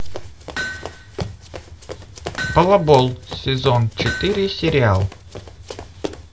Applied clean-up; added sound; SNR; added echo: none; Run + Hammer; 11 dB; none.